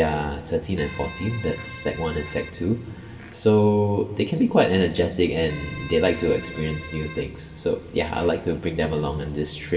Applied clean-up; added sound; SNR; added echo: none; Keyboard (musical); 17 dB; reverberation time 1.7 s.